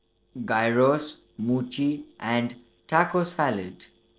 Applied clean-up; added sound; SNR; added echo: neural separator model SepFormer DNS4.